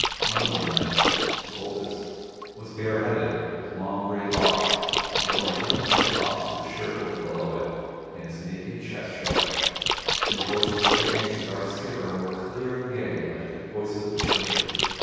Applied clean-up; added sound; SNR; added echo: none; Splash, splatter; -1 dB; reverberation time 2.2 s.